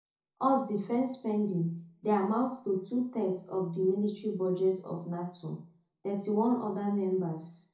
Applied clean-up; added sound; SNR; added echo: none; none; none; reverberation time 0.6 s.